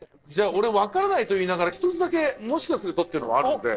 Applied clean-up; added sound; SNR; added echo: neural separator model SepFormer DNS4.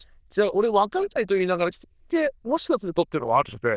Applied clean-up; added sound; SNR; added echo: neural diffusion model UNIVERSE++.